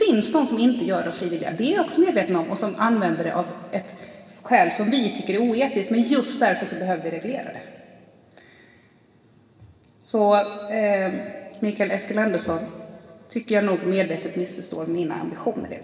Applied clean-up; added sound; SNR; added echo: none; none; none; reverberation time 2.7 s.